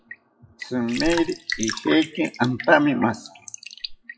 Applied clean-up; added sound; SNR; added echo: classical method WPE with log-MMSE.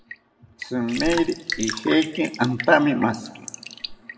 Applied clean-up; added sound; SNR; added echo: none; Raindrop / Drip; 11 dB; reverberation time 1.0 s.